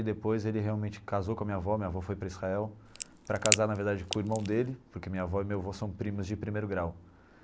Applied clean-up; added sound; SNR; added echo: none; Crack; 2 dB; none.